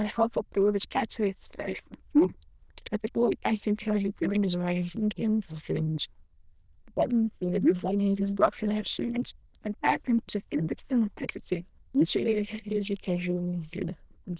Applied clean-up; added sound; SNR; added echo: neural diffusion model UNIVERSE++.